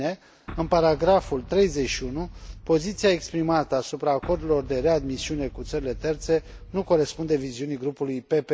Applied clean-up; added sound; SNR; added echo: none; Boom; 14 dB; none.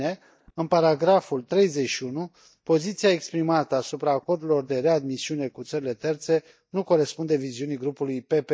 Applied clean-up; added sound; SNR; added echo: neural mask model DeepFilterNet 3.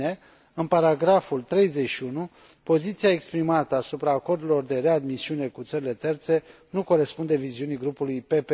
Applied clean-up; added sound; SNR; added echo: none; none; none; none.